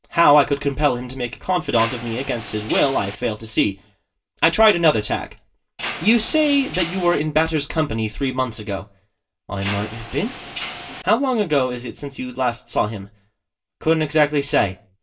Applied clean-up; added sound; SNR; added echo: none; Mechanisms; 13 dB; reverberation time 0.2 s.